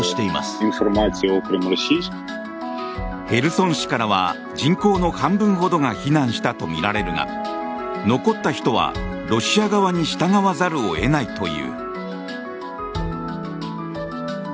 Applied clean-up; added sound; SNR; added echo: none; none; none; none.